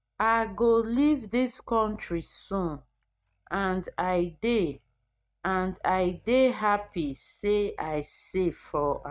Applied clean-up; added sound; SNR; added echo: neural mask model RNNoise.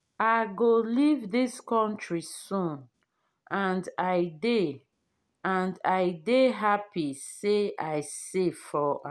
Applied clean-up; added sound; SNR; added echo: none; none; none; none.